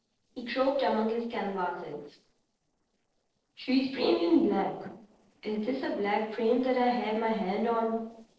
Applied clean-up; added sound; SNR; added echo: neural separator model SepFormer DNS4.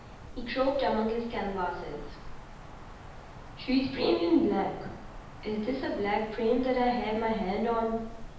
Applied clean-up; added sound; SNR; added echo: none; Wind; 13 dB; reverberation time 0.9 s.